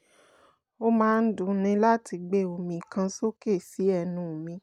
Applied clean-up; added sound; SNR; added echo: none; none; none; none.